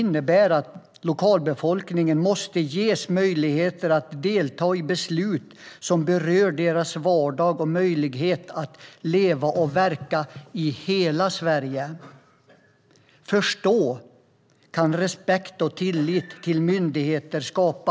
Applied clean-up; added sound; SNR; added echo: none; none; none; none.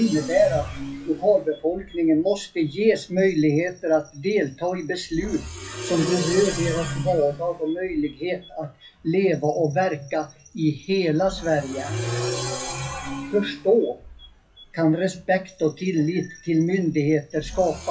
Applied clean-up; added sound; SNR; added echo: classical method WPE with log-MMSE.